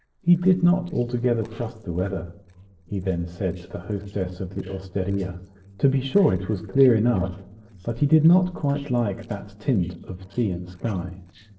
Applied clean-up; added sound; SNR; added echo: neural separator model SepFormer DNS4.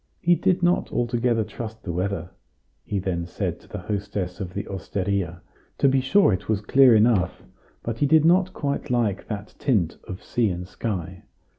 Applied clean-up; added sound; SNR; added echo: none; none; none; none.